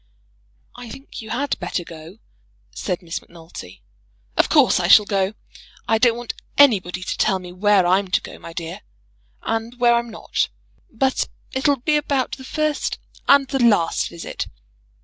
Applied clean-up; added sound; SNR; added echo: none; none; none; none.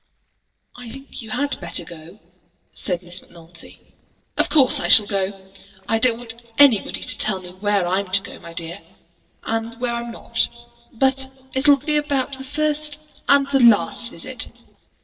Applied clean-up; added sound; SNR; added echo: neural separator model SepFormer DNS4.